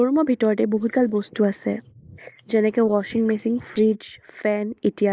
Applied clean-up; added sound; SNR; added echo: neural mask model Resemble Enhance denoiser.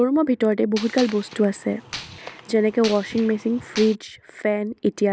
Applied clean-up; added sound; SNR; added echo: none; Gunshot, gunfire; 15 dB; none.